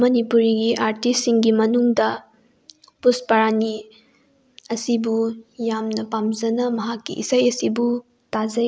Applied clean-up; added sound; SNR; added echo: none; none; none; none.